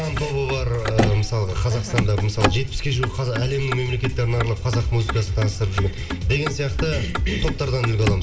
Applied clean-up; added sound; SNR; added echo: none; Motor vehicle (road); 7 dB; reverberation time 0.9 s.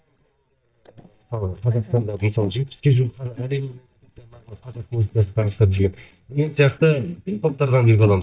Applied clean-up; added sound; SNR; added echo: neural mask model DeepFilterNet 3.